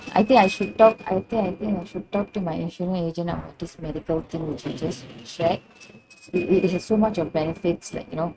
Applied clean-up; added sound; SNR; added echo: neural mask model RNNoise.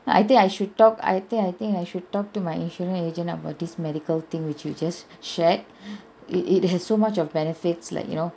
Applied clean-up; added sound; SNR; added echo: none; none; none; none.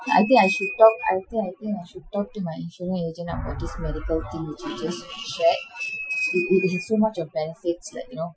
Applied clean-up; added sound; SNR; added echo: classical method Wiener filter.